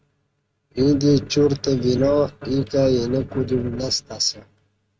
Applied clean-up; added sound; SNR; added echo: neural mask model RNNoise.